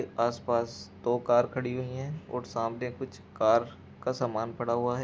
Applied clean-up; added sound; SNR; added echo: none; none; none; none.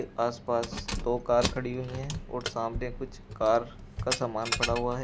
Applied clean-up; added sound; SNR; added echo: none; Keys jangling; 6 dB; none.